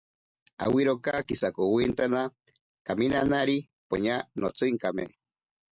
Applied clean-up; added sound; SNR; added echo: none; none; none; none.